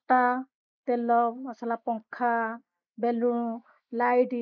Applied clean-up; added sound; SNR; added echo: neural mask model Resemble Enhance denoiser.